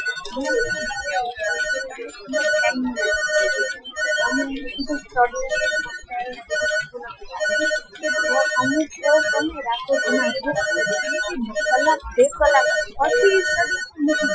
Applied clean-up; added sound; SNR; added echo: classical method Wiener filter.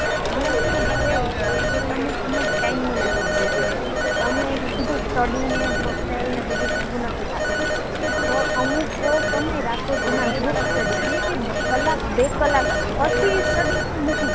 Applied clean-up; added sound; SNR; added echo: none; Telephone; -5 dB; none.